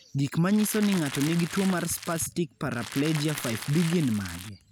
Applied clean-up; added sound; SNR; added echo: none; Crackle; 12 dB; none.